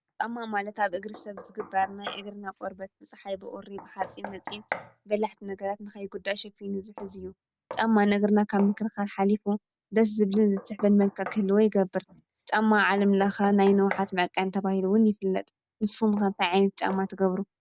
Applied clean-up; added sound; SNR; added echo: none; Knock; 19 dB; none.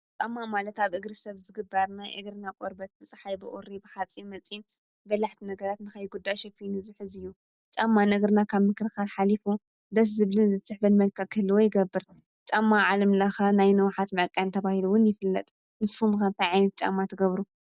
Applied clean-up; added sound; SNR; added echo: none; none; none; none.